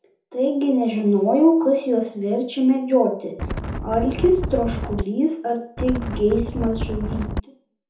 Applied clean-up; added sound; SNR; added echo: none; Wind; 6 dB; reverberation time 0.6 s.